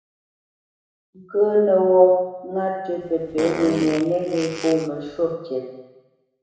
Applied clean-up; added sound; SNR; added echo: none; Fart; 10 dB; reverberation time 1.0 s.